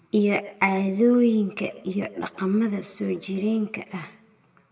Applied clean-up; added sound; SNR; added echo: none; none; none; reverberation time 1.1 s.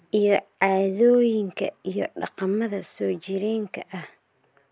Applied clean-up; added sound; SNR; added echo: none; none; none; none.